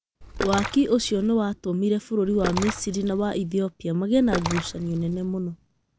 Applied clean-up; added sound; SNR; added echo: none; Splash, splatter; 10 dB; none.